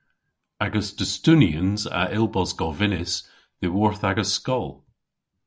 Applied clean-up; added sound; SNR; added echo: none; none; none; none.